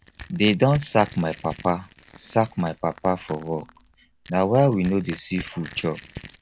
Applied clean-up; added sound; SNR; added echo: none; Crushing; 14 dB; none.